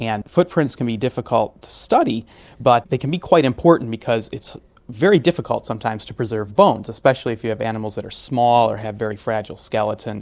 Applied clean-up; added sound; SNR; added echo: none; none; none; none.